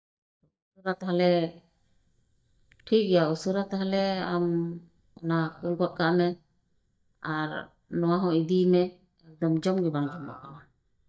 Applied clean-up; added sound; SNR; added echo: neural mask model DeepFilterNet 3.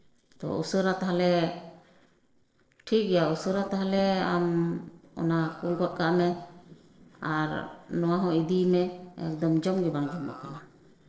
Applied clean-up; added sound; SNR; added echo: neural separator model SepFormer DNS4.